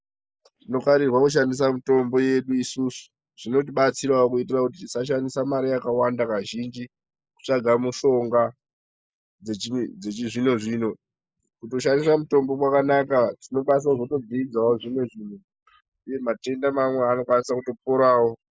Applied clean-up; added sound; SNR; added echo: neural mask model Resemble Enhance denoiser.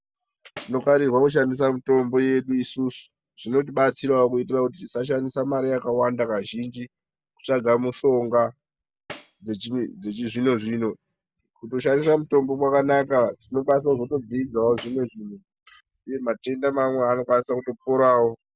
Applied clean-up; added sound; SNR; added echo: none; Tambourine; 17 dB; none.